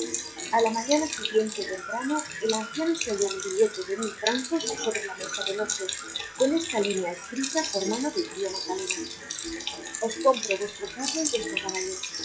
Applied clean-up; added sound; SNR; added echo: classical method log-MMSE.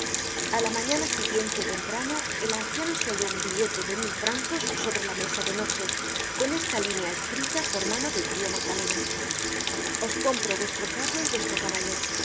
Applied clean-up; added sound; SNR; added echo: none; Sink (filling or washing) / Water tap, faucet; -4 dB; none.